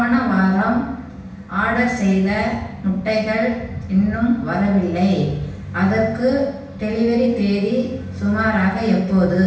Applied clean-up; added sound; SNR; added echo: none; none; none; reverberation time 0.9 s.